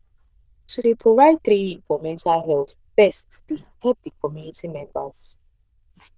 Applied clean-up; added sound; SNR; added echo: neural diffusion model UNIVERSE++.